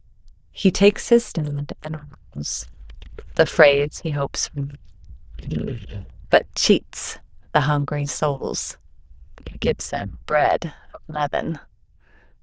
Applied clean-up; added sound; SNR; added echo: neural diffusion model UNIVERSE++.